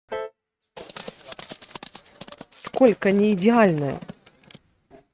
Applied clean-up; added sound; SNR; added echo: neural mask model RNNoise.